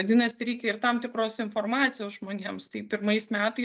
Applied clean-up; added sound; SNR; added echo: none; none; none; none.